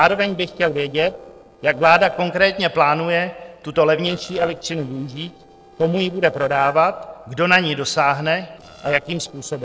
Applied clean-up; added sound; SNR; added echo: neural separator model SepFormer DNS4.